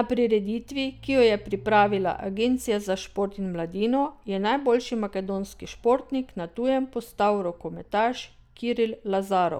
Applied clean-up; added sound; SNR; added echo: none; none; none; none.